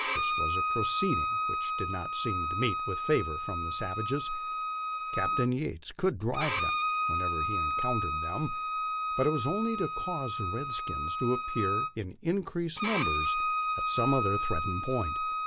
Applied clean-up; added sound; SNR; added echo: none; Bowed string instrument; -1 dB; none.